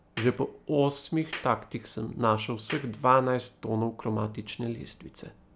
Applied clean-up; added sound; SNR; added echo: none; Clapping; 16 dB; none.